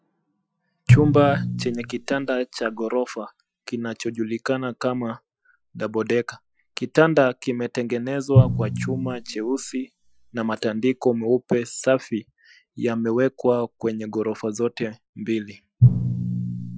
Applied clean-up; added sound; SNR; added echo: classical method Wiener filter.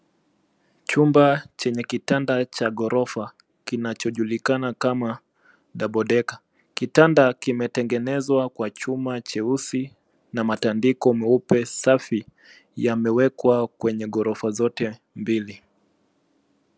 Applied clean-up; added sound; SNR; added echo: none; none; none; none.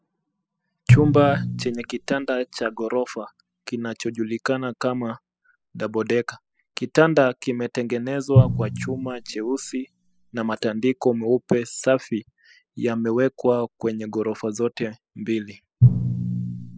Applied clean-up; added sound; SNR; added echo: classical method spectral subtraction.